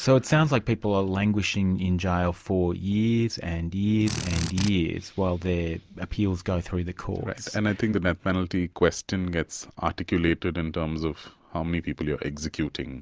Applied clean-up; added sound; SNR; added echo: none; Drill; 5 dB; none.